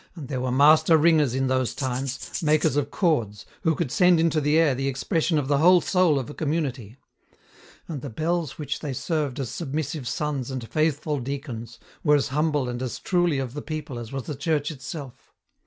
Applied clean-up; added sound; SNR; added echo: none; Rattle (instrument); 11 dB; none.